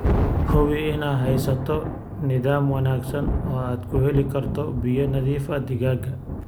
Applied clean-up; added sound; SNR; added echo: none; Thunder; 3 dB; none.